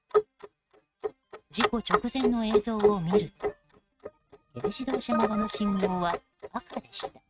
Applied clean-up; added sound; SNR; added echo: neural mask model RNNoise.